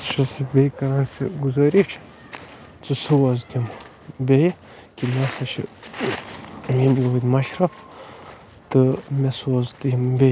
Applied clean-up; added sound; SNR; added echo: none; none; none; none.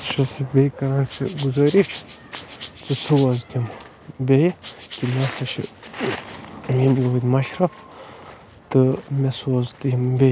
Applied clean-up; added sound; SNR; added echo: none; Rattle (instrument); 19 dB; none.